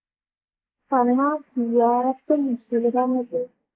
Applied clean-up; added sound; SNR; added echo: neural mask model Resemble Enhance denoiser.